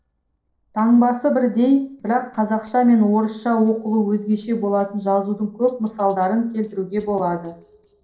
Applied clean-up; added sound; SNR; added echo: neural separator model SepFormer DNS4.